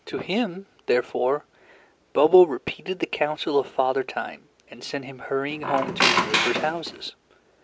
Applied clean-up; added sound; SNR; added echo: none; Squeak; -1 dB; none.